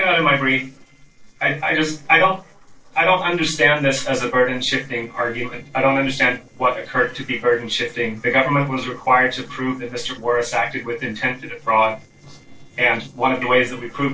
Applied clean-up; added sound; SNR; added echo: neural separator model SepFormer DNS4.